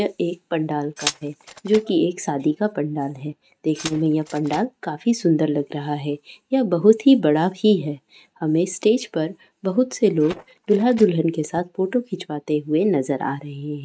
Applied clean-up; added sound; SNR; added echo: neural mask model RNNoise.